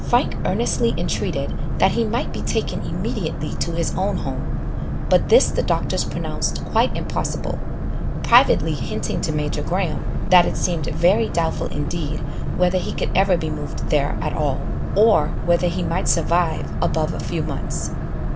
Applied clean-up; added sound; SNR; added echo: none; Boat, Water vehicle; 1 dB; none.